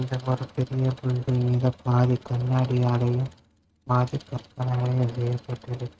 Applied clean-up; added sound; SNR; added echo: neural mask model RNNoise.